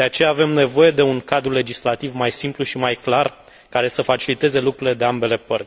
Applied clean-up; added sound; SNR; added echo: none; none; none; none.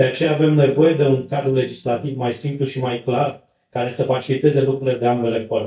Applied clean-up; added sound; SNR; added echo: neural mask model DeepFilterNet 3.